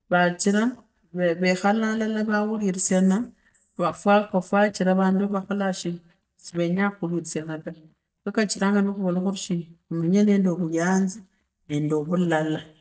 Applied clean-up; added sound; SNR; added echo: neural mask model DeepFilterNet 3.